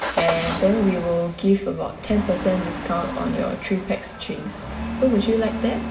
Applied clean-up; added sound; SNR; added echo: none; Engine starting / Accelerating, revving, vroom / Motor vehicle (road); 7 dB; reverberation time 0.7 s.